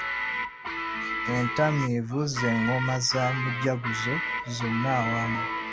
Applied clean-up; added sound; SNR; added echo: none; Guitar; 3 dB; none.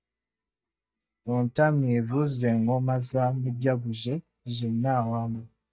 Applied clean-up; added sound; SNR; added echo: neural mask model DeepFilterNet 3.